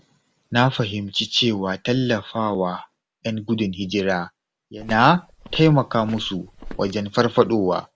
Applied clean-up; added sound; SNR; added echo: none; Walk, footsteps; 17 dB; none.